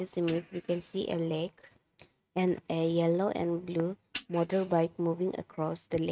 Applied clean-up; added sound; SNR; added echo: neural mask model RNNoise.